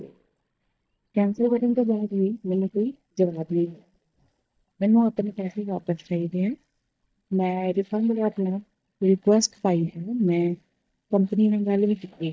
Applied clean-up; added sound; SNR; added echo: neural mask model DeepFilterNet 3.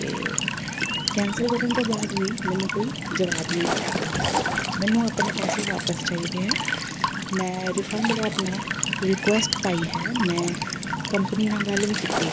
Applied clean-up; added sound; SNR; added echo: none; Walk, footsteps / Stream / Trickle, dribble / Chirp, tweet; 0 dB; none.